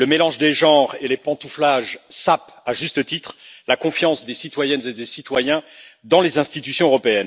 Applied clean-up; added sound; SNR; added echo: none; none; none; none.